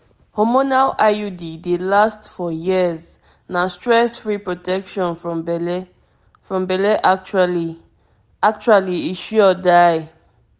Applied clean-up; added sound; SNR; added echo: none; none; none; none.